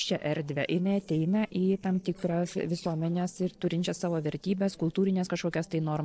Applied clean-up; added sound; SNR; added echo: neural separator model SepFormer DNS4.